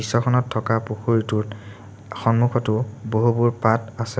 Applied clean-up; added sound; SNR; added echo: none; none; none; none.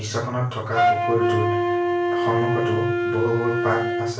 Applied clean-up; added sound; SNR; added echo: none; Wind instrument, woodwind instrument; -3 dB; reverberation time 0.3 s.